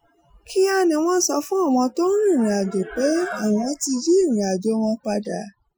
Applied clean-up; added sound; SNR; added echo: classical method Wiener filter.